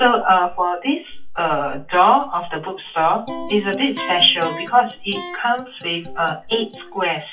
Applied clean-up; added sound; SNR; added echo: classical method WPE with log-MMSE.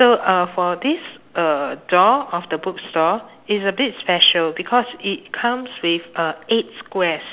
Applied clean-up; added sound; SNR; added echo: none; none; none; none.